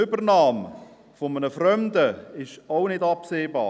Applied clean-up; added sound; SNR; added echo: none; none; none; none.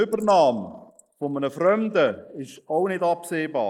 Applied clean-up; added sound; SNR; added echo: neural mask model Resemble Enhance denoiser.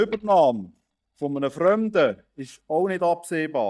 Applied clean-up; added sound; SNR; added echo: neural mask model DeepFilterNet 3.